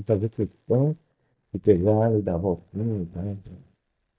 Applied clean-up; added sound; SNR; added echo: neural mask model DeepFilterNet 3.